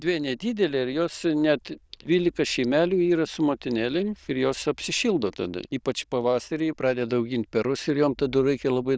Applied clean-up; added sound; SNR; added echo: neural diffusion model UNIVERSE++.